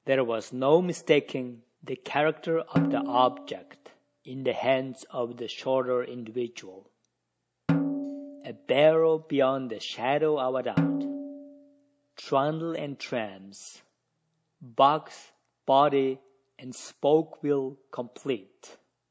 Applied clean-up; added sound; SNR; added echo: none; Snare drum; 5 dB; none.